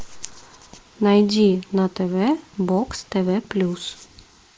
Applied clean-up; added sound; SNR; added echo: neural mask model Resemble Enhance denoiser.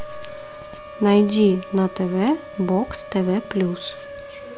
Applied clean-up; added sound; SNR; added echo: none; Siren; 15 dB; none.